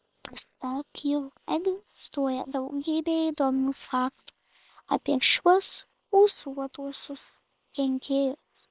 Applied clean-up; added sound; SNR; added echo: neural separator model SepFormer WHAM!.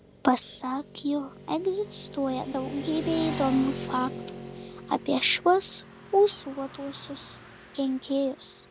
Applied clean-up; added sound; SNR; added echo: none; Motorcycle / Traffic noise, roadway noise; 11 dB; none.